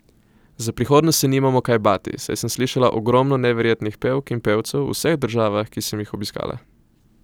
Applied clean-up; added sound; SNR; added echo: none; none; none; none.